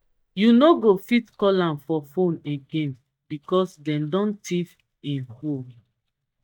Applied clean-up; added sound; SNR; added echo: neural mask model DeepFilterNet 3.